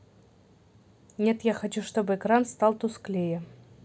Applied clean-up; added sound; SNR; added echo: none; none; none; none.